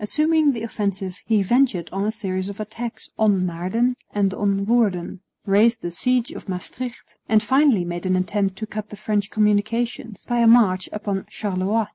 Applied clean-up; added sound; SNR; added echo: none; none; none; none.